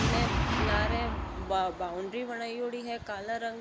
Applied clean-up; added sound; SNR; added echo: none; Boom; -1 dB; none.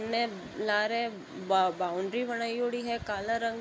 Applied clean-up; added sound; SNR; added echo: none; none; none; none.